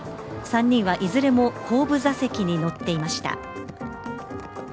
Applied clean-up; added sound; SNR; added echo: none; Trumpet; 18 dB; none.